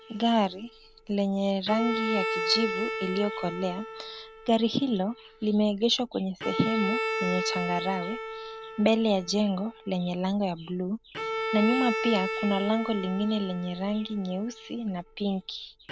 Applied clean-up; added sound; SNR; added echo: none; Bowed string instrument; 6 dB; none.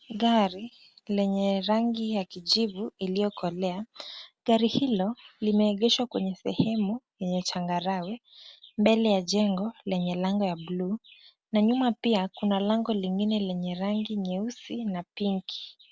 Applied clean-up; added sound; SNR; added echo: none; none; none; none.